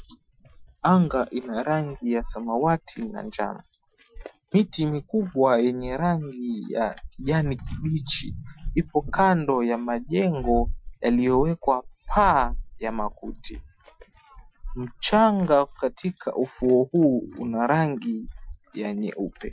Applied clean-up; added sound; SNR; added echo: classical method Wiener filter.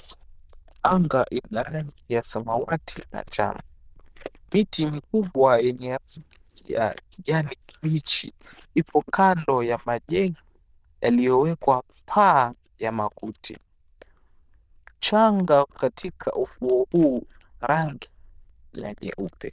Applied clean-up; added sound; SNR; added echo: neural diffusion model UNIVERSE++.